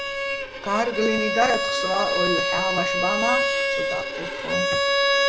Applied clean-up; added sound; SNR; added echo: none; Bowed string instrument; -3 dB; none.